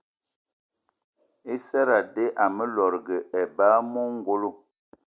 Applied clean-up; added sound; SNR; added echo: none; none; none; none.